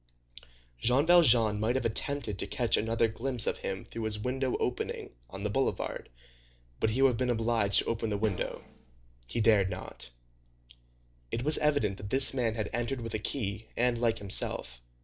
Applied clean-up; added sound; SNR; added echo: neural separator model SepFormer DNS4.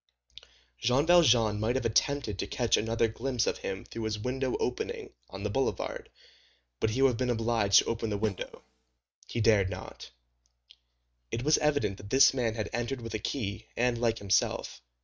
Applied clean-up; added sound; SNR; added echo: neural mask model RNNoise.